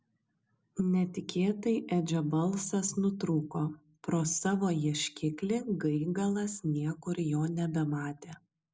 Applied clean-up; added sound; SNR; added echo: none; none; none; none.